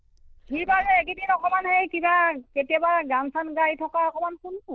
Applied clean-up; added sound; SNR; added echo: neural diffusion model UNIVERSE++.